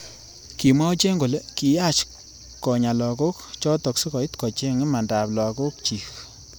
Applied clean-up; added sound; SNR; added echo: none; none; none; none.